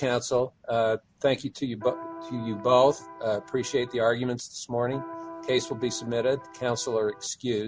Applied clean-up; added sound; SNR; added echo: none; Electric guitar; 14 dB; none.